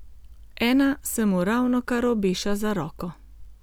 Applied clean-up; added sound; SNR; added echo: none; none; none; none.